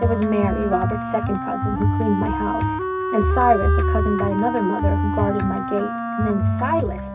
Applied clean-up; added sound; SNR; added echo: none; Wind instrument, woodwind instrument; 5 dB; reverberation time 0.4 s.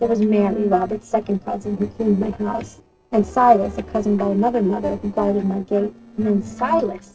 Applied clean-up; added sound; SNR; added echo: neural separator model SepFormer DNS4.